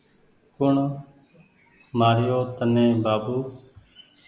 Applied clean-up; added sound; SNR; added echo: none; none; none; none.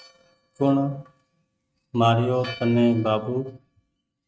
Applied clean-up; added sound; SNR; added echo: neural mask model RNNoise.